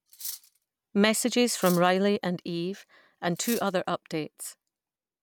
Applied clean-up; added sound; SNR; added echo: none; Cutlery, silverware; 13 dB; none.